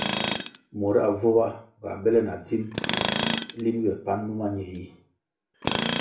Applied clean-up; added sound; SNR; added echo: none; Tools; 3 dB; reverberation time 0.4 s.